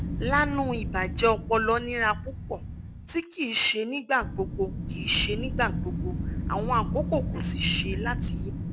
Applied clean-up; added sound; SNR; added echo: none; Wind; 5 dB; none.